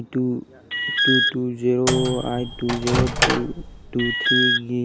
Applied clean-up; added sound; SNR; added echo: none; Microwave oven + Alarm; -1 dB; none.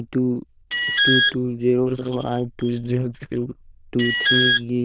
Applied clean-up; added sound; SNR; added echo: neural diffusion model UNIVERSE++.